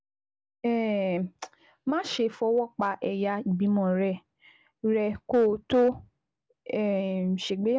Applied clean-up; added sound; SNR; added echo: none; none; none; none.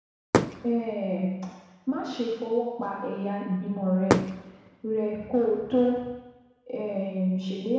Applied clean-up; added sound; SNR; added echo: none; Fireworks; 6 dB; reverberation time 1.1 s.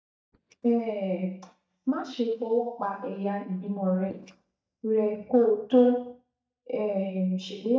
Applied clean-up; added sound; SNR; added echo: neural mask model DeepFilterNet 3.